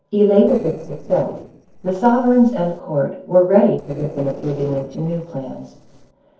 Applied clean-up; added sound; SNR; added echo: neural separator model SepFormer DNS4.